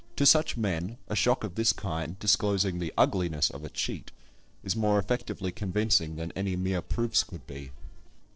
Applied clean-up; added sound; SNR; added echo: neural separator model SepFormer DNS4.